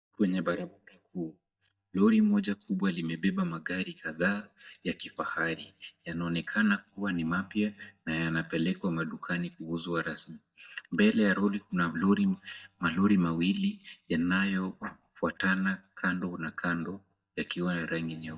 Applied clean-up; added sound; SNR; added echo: neural mask model DeepFilterNet 3.